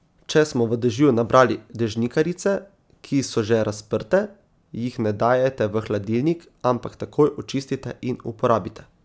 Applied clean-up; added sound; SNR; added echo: none; none; none; none.